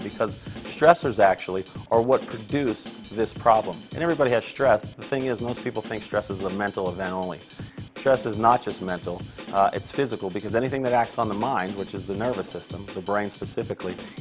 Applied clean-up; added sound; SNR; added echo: none; Drum kit; 14 dB; none.